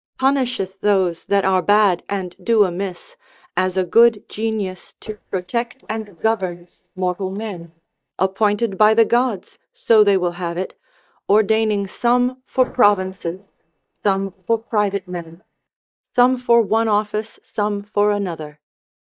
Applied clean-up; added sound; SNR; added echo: neural mask model DeepFilterNet 3.